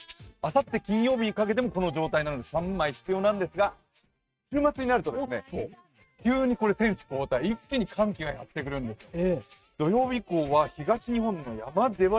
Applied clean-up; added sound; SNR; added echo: neural mask model RNNoise.